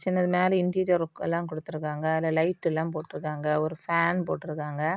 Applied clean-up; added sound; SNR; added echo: none; none; none; none.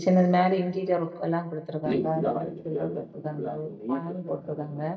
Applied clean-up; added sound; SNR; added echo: neural mask model DeepFilterNet 3.